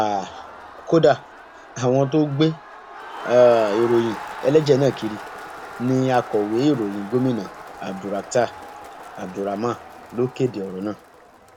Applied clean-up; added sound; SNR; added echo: none; Crowd; 15 dB; none.